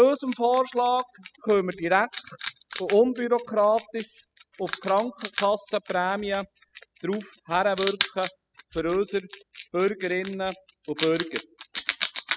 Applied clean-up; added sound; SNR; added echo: classical method spectral subtraction.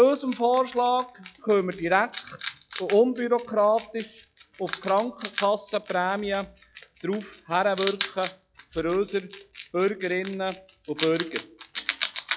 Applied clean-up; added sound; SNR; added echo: classical method log-MMSE.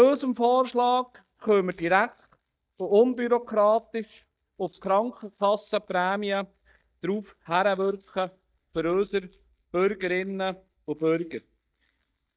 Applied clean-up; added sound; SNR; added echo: neural mask model DeepFilterNet 3.